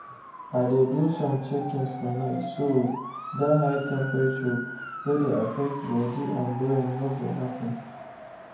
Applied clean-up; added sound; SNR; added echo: none; Motor vehicle (road) / Siren; 11 dB; reverberation time 0.9 s.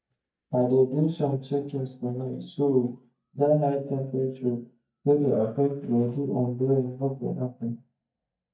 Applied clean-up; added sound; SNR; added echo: neural mask model DeepFilterNet 3.